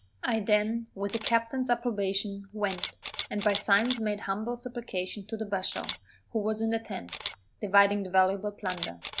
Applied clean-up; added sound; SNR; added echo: none; Camera; 12 dB; none.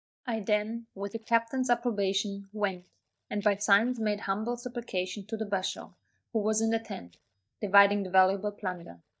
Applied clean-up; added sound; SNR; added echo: neural mask model DeepFilterNet 3.